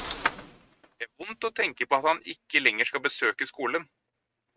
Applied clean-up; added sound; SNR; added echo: neural mask model RNNoise.